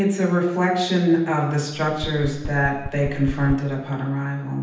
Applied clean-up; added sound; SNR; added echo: none; Knock; 11 dB; reverberation time 0.9 s.